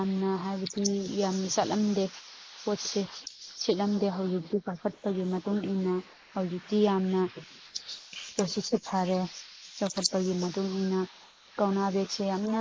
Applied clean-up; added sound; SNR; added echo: neural mask model Resemble Enhance denoiser.